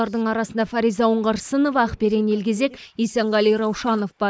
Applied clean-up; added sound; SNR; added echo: neural mask model Resemble Enhance denoiser.